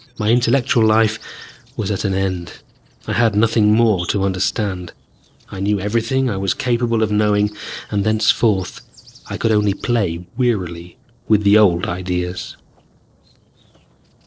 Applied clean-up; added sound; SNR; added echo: neural separator model SepFormer DNS4.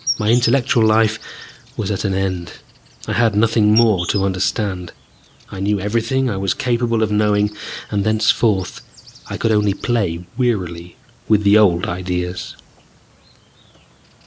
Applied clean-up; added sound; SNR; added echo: none; Insect; 17 dB; none.